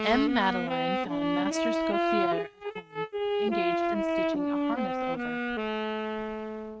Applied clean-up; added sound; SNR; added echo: neural mask model RNNoise.